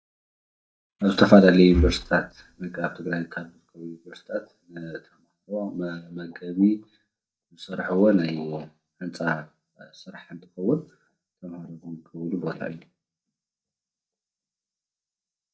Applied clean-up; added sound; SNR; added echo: neural mask model DeepFilterNet 3.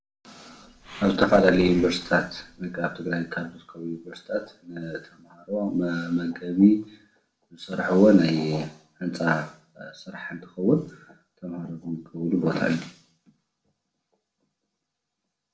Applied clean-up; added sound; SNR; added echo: neural separator model SepFormer DNS4.